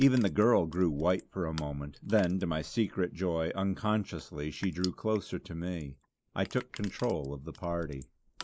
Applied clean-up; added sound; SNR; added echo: neural mask model Resemble Enhance denoiser.